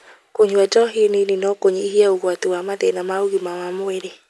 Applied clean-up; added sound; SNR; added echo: none; none; none; none.